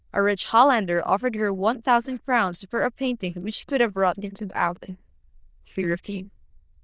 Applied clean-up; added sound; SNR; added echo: neural diffusion model UNIVERSE++.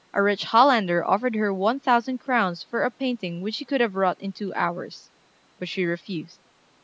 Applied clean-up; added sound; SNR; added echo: none; none; none; none.